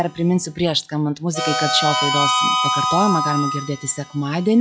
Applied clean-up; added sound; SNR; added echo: classical method log-MMSE.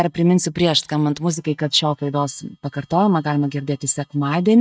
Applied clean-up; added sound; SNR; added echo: neural mask model DeepFilterNet 3.